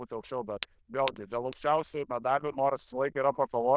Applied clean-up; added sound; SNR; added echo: neural diffusion model UNIVERSE++.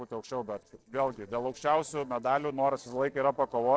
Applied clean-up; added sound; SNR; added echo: neural separator model SepFormer DNS4.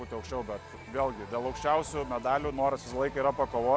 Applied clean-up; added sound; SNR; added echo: none; none; none; none.